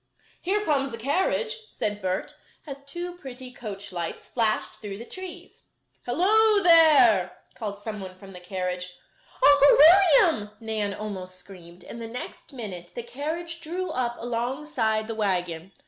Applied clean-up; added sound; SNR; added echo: none; none; none; none.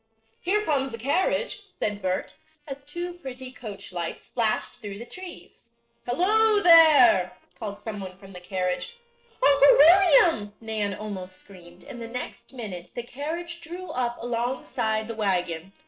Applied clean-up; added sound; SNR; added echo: neural separator model SepFormer DNS4.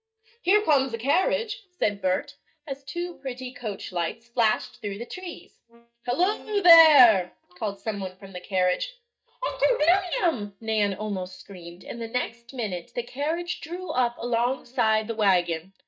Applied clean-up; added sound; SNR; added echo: neural mask model DeepFilterNet 3.